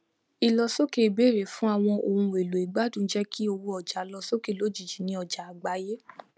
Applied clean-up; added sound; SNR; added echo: none; none; none; none.